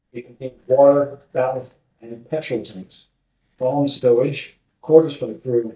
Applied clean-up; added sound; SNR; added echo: neural mask model DeepFilterNet 3.